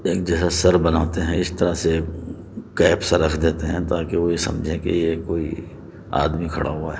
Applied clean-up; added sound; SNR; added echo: none; none; none; none.